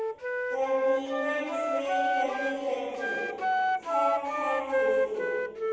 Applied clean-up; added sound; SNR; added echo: none; Wind instrument, woodwind instrument; -3 dB; reverberation time 2.2 s.